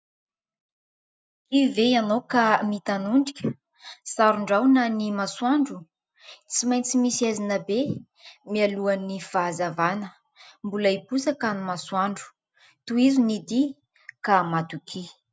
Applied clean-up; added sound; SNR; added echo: none; none; none; none.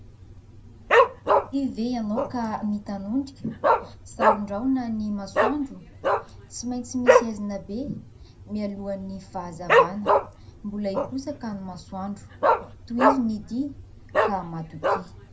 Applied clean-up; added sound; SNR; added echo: none; Dog; -5 dB; reverberation time 0.2 s.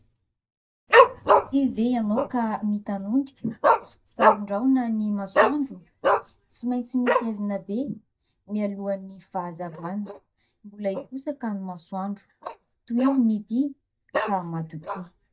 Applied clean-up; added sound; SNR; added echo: neural mask model DeepFilterNet 3.